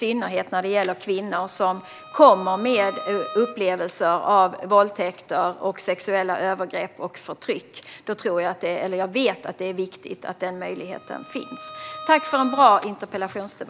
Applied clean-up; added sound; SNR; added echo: none; Bowed string instrument; 16 dB; none.